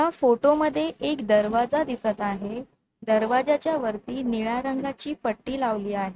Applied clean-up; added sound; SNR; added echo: neural mask model RNNoise.